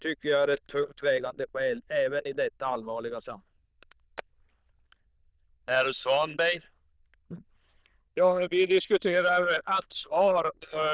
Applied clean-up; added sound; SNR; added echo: neural diffusion model UNIVERSE++.